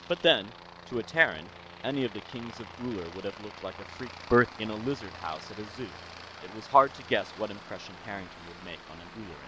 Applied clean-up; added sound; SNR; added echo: none; Aircraft; 14 dB; none.